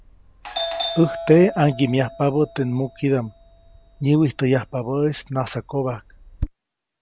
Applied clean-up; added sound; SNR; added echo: none; Doorbell; 12 dB; none.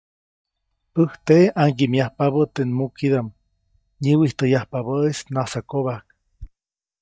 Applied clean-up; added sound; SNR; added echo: neural mask model DeepFilterNet 3.